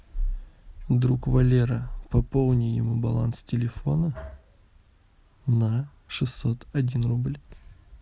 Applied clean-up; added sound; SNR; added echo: none; none; none; none.